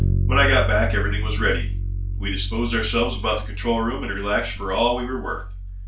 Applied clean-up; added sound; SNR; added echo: none; Bass guitar; 0 dB; reverberation time 0.3 s.